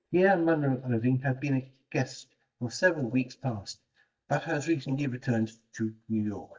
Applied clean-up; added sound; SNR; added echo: neural mask model DeepFilterNet 3.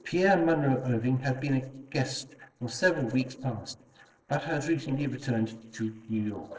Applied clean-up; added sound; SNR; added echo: neural separator model SepFormer DNS4.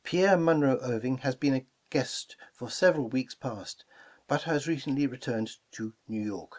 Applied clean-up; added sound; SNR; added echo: none; none; none; none.